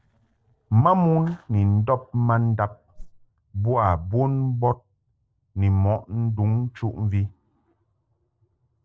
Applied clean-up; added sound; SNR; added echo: neural separator model SepFormer DNS4.